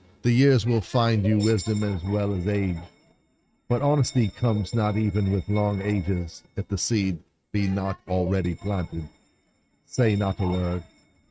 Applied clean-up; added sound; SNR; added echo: neural mask model RNNoise.